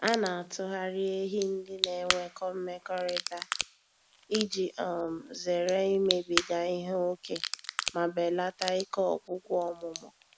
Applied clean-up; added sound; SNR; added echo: none; Crack / Crackle; 7 dB; none.